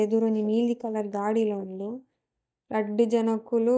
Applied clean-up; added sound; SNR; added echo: neural mask model DeepFilterNet 3.